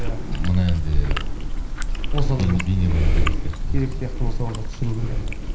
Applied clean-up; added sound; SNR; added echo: none; Chewing, mastication; -3 dB; reverberation time 0.5 s.